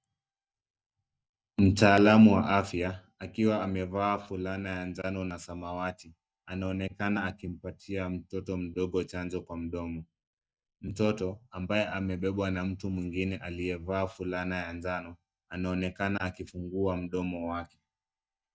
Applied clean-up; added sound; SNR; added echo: neural mask model DeepFilterNet 3.